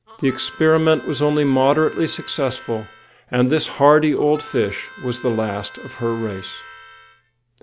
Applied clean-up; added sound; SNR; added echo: none; Harmonica; 20 dB; none.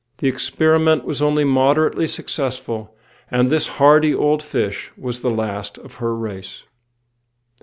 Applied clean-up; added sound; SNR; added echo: none; none; none; none.